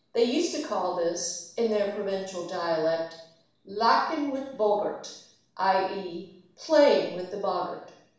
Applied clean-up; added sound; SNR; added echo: none; none; none; reverberation time 0.7 s.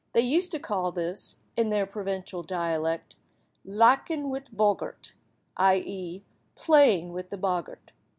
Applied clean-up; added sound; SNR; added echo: none; none; none; none.